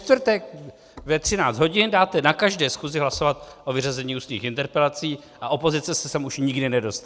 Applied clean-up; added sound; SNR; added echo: none; none; none; none.